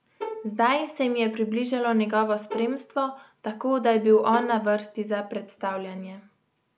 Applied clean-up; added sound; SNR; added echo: none; Bowed string instrument; 14 dB; none.